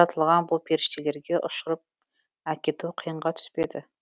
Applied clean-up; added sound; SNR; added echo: none; none; none; none.